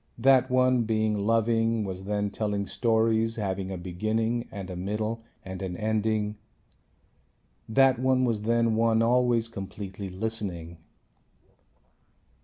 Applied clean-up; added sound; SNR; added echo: none; none; none; none.